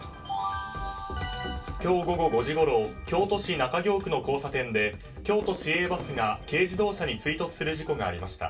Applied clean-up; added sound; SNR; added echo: none; Fireworks; 20 dB; reverberation time 0.2 s.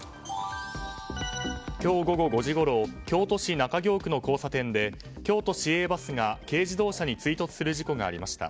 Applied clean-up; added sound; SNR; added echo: none; none; none; none.